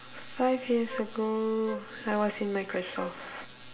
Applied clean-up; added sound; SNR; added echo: none; Wind instrument, woodwind instrument; 12 dB; reverberation time 1.0 s.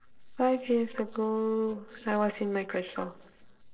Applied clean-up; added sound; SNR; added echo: neural separator model SepFormer DNS4.